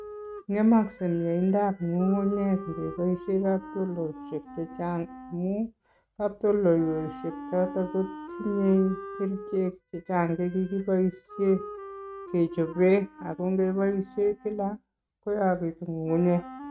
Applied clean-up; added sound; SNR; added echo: neural mask model RNNoise.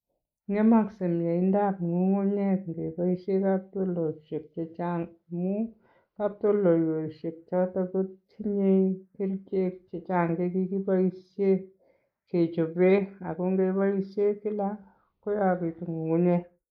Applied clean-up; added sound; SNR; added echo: neural mask model Resemble Enhance denoiser.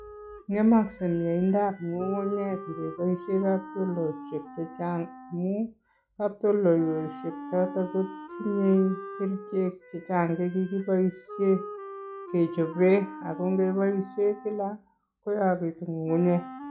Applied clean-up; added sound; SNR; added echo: classical method log-MMSE.